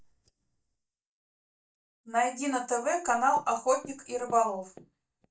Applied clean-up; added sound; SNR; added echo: neural mask model DeepFilterNet 3.